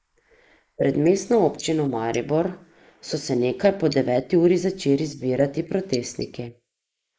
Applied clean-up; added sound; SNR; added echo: neural mask model Resemble Enhance denoiser.